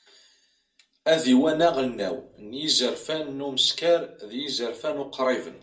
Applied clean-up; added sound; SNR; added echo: none; none; none; reverberation time 0.2 s.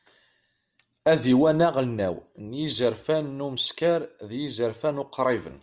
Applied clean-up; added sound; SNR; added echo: none; none; none; none.